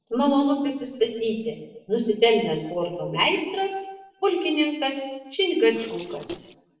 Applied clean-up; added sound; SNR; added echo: neural separator model SepFormer DNS4.